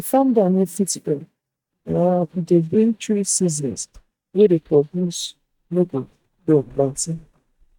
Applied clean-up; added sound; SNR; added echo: neural mask model DeepFilterNet 3.